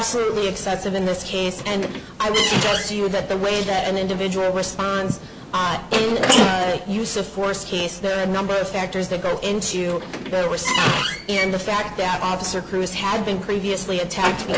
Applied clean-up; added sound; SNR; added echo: neural mask model Resemble Enhance denoiser.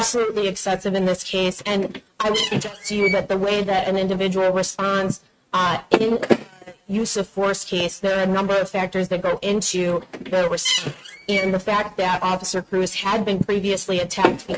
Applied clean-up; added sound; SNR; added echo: neural mask model RNNoise.